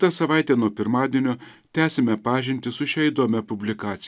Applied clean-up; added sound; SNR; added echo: none; none; none; none.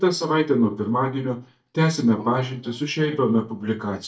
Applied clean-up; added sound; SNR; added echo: neural mask model DeepFilterNet 3.